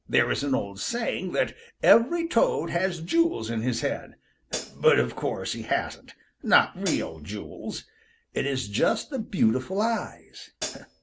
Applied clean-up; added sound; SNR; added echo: none; Hi-hat; 9 dB; none.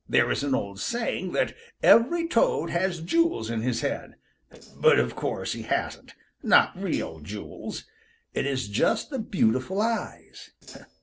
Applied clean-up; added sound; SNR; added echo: neural separator model SepFormer DNS4.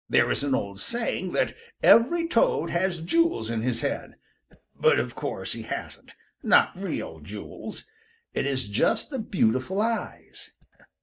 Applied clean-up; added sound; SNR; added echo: neural mask model DeepFilterNet 3.